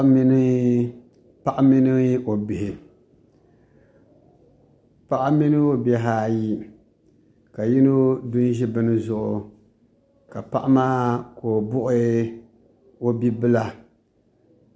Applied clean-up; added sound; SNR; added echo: none; none; none; none.